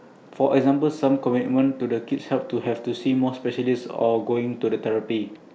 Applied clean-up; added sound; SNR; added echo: none; none; none; none.